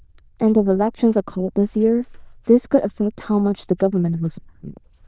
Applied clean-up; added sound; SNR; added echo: neural diffusion model UNIVERSE++.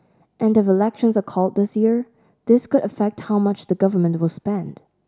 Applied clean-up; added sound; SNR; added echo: none; none; none; none.